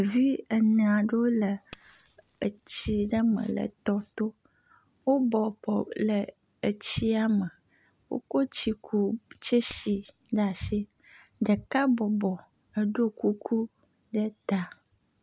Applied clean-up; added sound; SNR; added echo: none; Bicycle bell; 7 dB; none.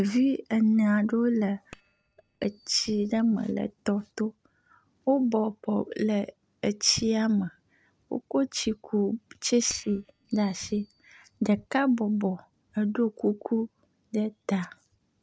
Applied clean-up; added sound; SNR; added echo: neural separator model SepFormer DNS4.